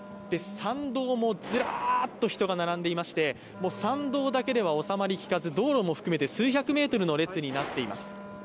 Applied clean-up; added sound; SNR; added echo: none; Wind instrument, woodwind instrument + Gunshot, gunfire; 16 dB; none.